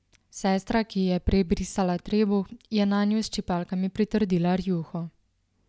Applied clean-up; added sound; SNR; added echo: none; none; none; none.